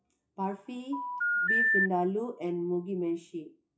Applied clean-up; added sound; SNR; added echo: classical method WPE with log-MMSE.